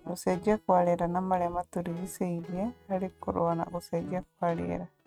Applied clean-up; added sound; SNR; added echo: neural mask model RNNoise.